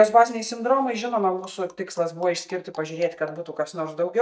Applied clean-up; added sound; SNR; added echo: neural mask model DeepFilterNet 3.